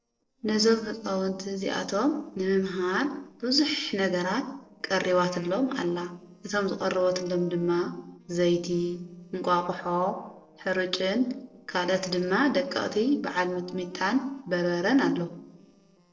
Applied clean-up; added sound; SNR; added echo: neural separator model SepFormer DNS4.